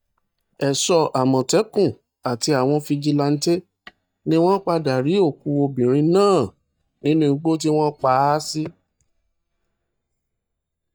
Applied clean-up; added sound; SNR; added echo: neural mask model DeepFilterNet 3.